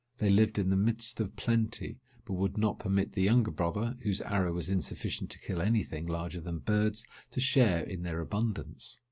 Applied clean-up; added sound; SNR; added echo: none; none; none; none.